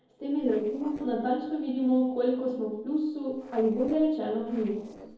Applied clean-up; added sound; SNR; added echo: neural separator model SepFormer DNS4.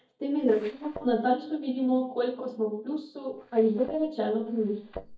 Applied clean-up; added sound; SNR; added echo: neural mask model DeepFilterNet 3.